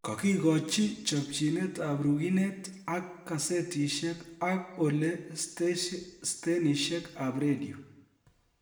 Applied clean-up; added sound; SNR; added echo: none; none; none; reverberation time 0.9 s.